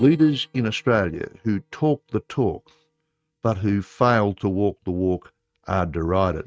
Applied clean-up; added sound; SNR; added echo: neural mask model RNNoise.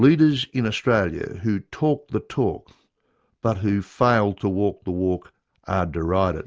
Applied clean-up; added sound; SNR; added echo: none; none; none; none.